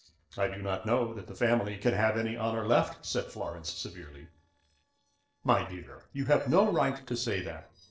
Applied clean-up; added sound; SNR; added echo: neural separator model SepFormer DNS4.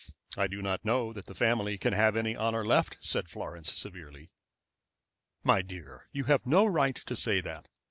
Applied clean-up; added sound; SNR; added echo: none; none; none; none.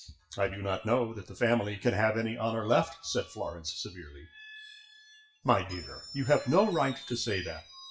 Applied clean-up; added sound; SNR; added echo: classical method WPE with log-MMSE.